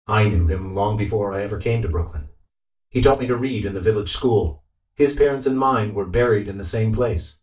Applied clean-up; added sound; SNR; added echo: neural mask model DeepFilterNet 3.